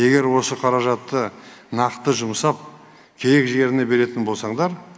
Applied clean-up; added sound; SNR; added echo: none; none; none; none.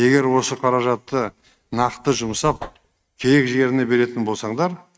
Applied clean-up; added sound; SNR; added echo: neural mask model RNNoise.